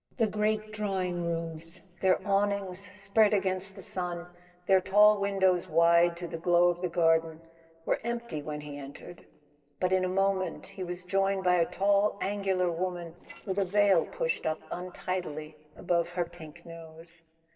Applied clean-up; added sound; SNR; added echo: neural separator model SepFormer DNS4.